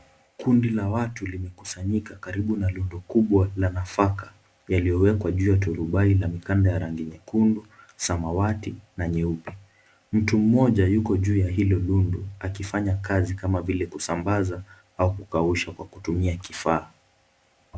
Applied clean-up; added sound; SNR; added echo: none; none; none; none.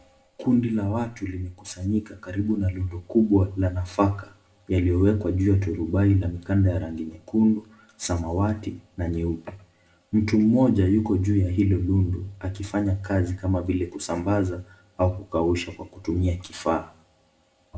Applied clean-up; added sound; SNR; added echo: none; none; none; reverberation time 0.4 s.